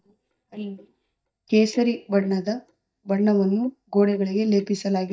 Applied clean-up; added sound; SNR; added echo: neural mask model DeepFilterNet 3.